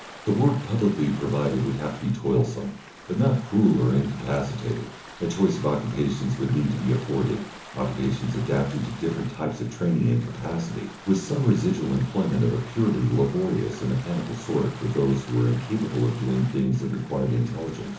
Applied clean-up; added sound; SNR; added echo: none; Stream / Ocean; 18 dB; reverberation time 0.8 s.